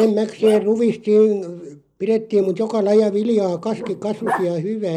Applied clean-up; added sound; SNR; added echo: neural mask model Resemble Enhance denoiser.